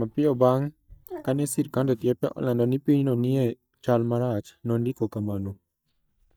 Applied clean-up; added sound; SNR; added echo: neural mask model DeepFilterNet 3.